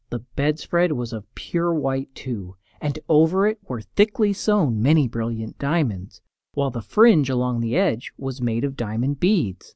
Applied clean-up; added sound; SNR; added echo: none; none; none; none.